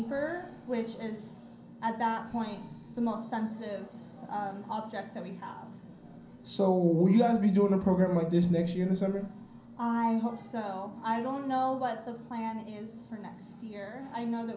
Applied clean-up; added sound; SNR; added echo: none; none; none; reverberation time 0.6 s.